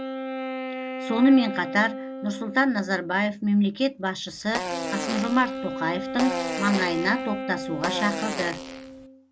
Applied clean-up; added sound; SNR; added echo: none; Fart + Wind instrument, woodwind instrument; 6 dB; none.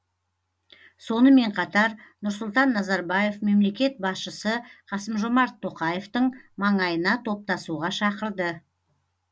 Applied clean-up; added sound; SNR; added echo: none; none; none; none.